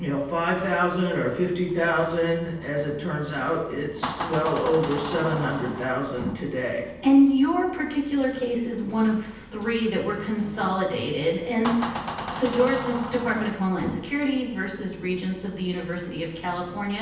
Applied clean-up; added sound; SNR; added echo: none; Door; 12 dB; reverberation time 0.9 s.